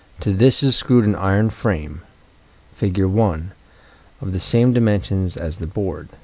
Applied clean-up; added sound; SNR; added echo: none; none; none; none.